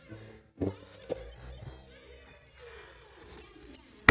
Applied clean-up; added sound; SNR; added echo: neural mask model DeepFilterNet 3.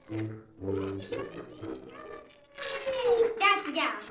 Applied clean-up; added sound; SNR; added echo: neural separator model SepFormer DNS4.